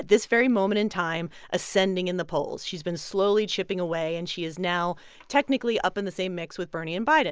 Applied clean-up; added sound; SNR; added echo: none; none; none; none.